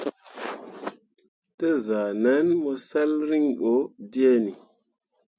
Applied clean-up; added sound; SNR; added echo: none; none; none; none.